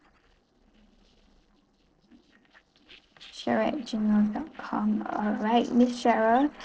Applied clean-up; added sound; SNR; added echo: neural separator model SepFormer DNS4.